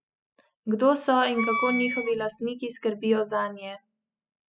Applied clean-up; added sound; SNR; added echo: classical method spectral subtraction.